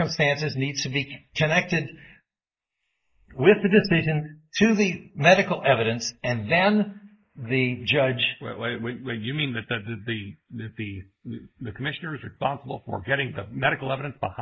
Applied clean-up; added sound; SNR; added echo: neural mask model Resemble Enhance denoiser.